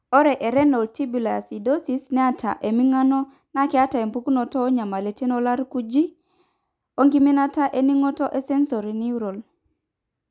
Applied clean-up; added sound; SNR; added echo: none; none; none; none.